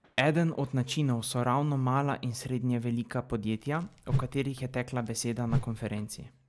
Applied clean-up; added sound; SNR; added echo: none; Whoosh, swoosh, swish; 5 dB; none.